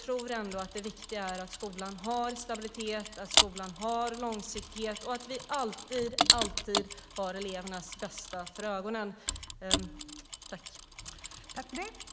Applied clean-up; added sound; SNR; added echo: none; Mechanisms; -2 dB; none.